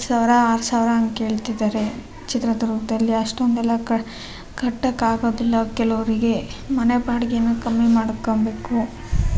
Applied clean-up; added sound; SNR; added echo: none; none; none; none.